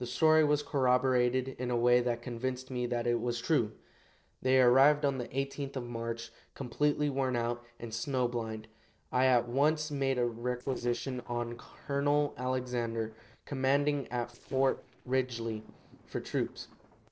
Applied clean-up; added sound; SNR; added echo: neural separator model SepFormer DNS4.